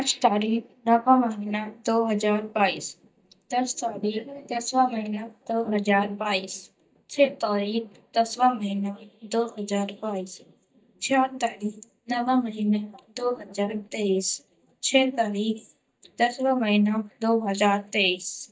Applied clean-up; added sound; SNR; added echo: neural mask model DeepFilterNet 3.